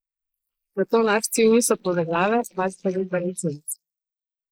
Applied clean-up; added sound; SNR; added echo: neural mask model Resemble Enhance denoiser.